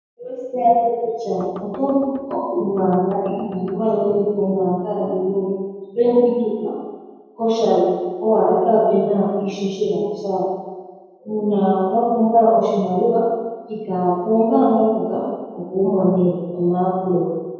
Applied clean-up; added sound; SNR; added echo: none; Knock; 18 dB; reverberation time 1.2 s.